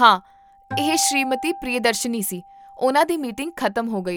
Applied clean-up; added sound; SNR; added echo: none; Acoustic guitar; 12 dB; none.